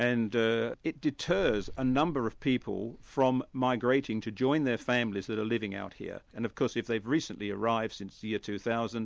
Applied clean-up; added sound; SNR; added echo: none; Boom; 17 dB; none.